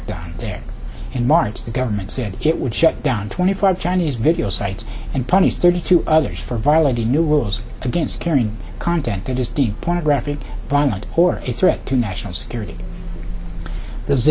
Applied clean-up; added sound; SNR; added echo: none; none; none; none.